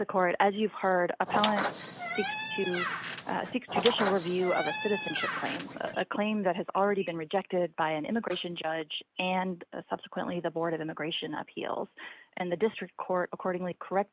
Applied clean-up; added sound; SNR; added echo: none; Squeak; 3 dB; none.